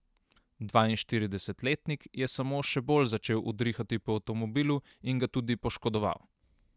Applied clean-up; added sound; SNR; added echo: none; none; none; none.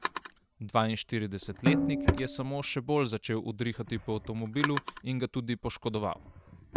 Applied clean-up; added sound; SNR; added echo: none; Drawer open or close + Snare drum; 2 dB; none.